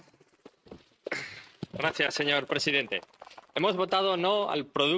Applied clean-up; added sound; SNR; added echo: neural mask model RNNoise.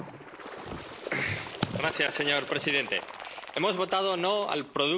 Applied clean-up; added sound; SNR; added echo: none; Bird; 12 dB; none.